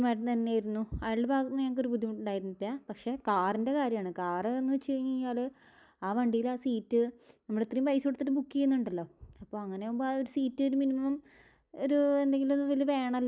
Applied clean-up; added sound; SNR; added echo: none; none; none; none.